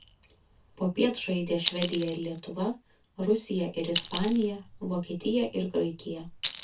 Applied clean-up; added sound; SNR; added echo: none; Chink, clink; 10 dB; reverberation time 0.2 s.